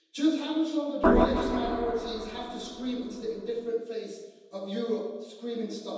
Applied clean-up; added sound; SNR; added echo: none; Organ; -3 dB; reverberation time 1.1 s.